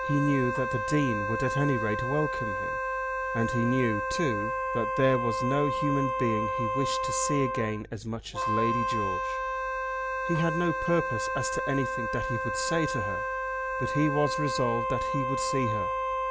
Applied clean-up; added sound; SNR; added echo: none; Wind instrument, woodwind instrument; 0 dB; none.